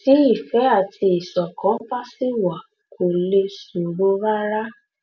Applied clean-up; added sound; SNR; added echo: none; none; none; none.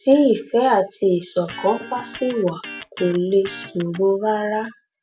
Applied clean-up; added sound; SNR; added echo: none; Electric guitar; 16 dB; none.